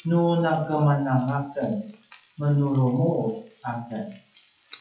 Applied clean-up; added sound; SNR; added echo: classical method WPE with log-MMSE.